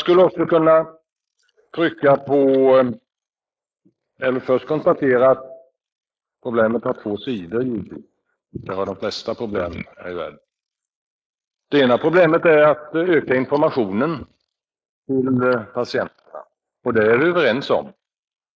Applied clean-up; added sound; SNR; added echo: neural mask model Resemble Enhance denoiser.